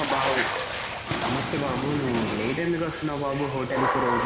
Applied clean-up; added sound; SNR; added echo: none; Water / Splash, splatter; 1 dB; none.